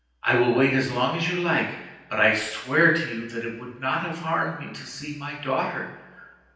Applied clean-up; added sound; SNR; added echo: none; none; none; reverberation time 0.9 s.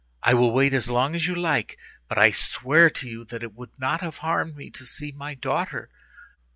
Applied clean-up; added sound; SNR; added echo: none; none; none; none.